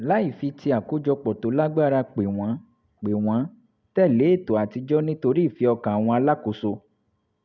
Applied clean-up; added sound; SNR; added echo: none; none; none; none.